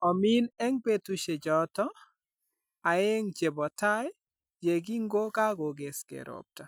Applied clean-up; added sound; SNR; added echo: none; none; none; none.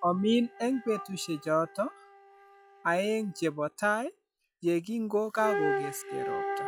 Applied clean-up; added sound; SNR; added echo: classical method log-MMSE.